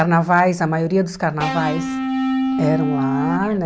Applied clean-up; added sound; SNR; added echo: none; Electric guitar / Bass guitar; 1 dB; none.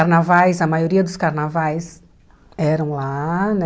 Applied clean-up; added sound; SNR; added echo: none; none; none; none.